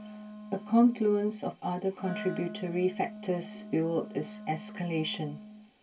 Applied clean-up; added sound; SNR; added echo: none; Wind instrument, woodwind instrument; 13 dB; reverberation time 0.1 s.